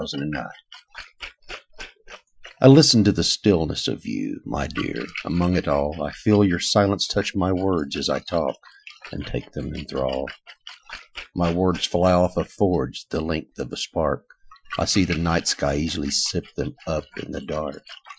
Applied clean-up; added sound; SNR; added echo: classical method Wiener filter.